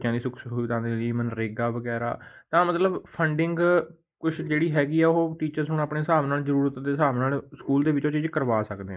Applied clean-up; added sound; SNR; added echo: neural mask model Resemble Enhance denoiser.